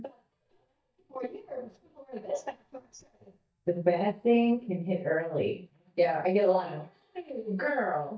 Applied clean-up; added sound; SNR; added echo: neural mask model DeepFilterNet 3.